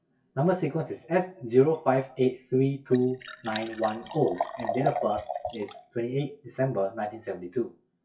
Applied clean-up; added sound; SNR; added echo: classical method WPE with log-MMSE.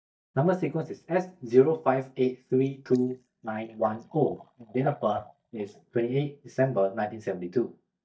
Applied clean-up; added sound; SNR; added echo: neural mask model DeepFilterNet 3.